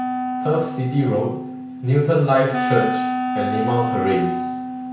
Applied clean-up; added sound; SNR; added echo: none; Wind instrument, woodwind instrument; 3 dB; reverberation time 0.5 s.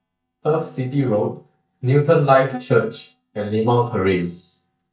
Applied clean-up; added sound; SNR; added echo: neural mask model DeepFilterNet 3.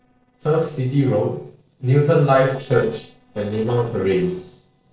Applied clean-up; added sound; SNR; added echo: neural separator model SepFormer DNS4.